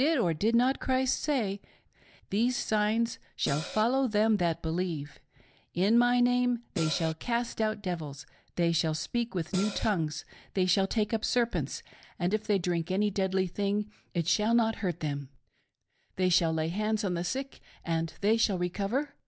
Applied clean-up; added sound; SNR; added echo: none; Cymbal; 8 dB; none.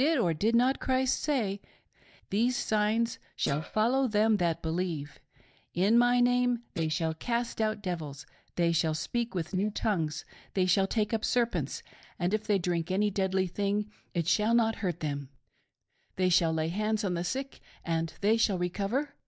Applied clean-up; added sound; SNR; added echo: neural mask model DeepFilterNet 3.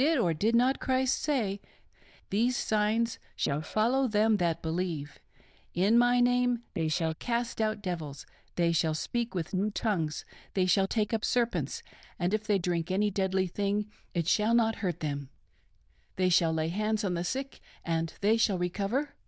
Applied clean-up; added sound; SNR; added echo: neural diffusion model UNIVERSE++.